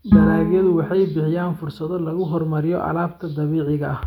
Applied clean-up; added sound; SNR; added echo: none; Bowed string instrument; 3 dB; none.